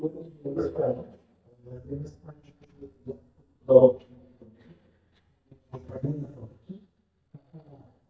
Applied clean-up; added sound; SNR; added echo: neural mask model DeepFilterNet 3.